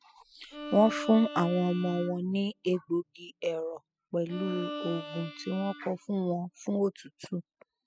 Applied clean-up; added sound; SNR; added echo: classical method spectral subtraction.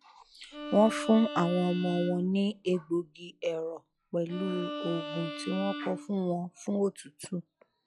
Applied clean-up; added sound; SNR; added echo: classical method log-MMSE.